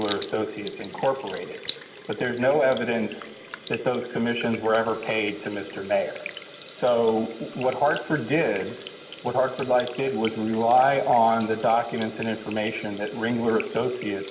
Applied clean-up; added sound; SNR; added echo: none; Sink (filling or washing) / Water tap, faucet; 16 dB; reverberation time 2.4 s.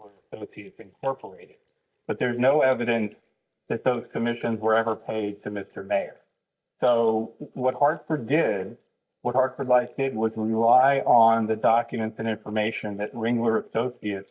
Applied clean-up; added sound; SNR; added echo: neural mask model DeepFilterNet 3.